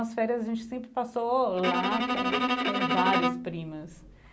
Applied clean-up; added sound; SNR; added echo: none; Bowed string instrument; -1 dB; none.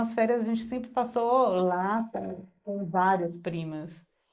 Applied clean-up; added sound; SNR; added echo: neural mask model Resemble Enhance denoiser.